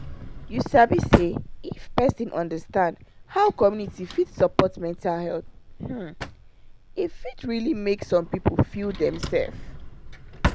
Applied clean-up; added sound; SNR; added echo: none; Drawer open or close; 10 dB; none.